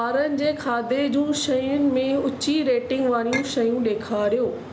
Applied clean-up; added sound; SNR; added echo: none; Chink, clink; 11 dB; none.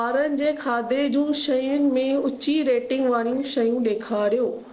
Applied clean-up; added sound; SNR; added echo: neural separator model SepFormer DNS4.